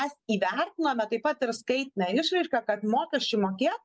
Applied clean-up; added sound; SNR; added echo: none; none; none; none.